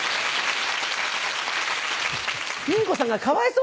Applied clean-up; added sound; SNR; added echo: none; none; none; none.